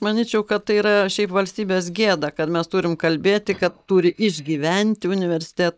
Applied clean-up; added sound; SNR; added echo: neural mask model DeepFilterNet 3.